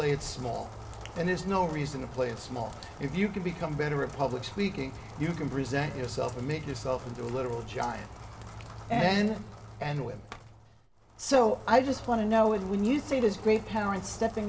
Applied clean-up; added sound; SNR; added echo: none; Rain; 14 dB; reverberation time 1.2 s.